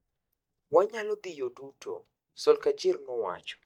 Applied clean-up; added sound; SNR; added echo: neural mask model DeepFilterNet 3.